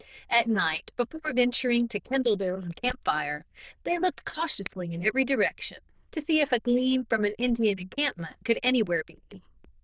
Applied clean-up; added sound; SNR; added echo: neural diffusion model UNIVERSE++.